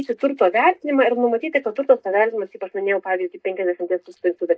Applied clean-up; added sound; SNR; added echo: neural mask model DeepFilterNet 3.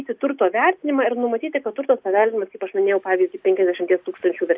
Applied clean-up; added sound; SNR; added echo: none; none; none; none.